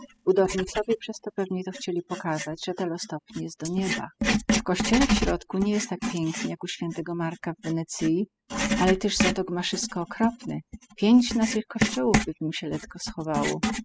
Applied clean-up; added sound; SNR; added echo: classical method spectral subtraction.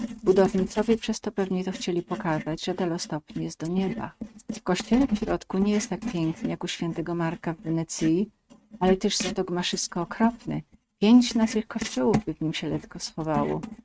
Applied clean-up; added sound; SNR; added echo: neural mask model RNNoise.